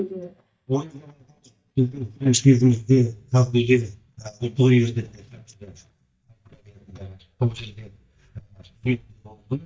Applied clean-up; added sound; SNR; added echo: neural mask model DeepFilterNet 3.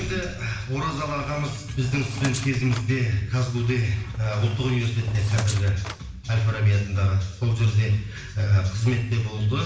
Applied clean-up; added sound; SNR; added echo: none; Squeak; 14 dB; reverberation time 0.8 s.